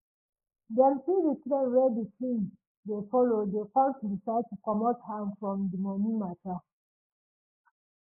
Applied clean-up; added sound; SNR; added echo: neural mask model Resemble Enhance denoiser.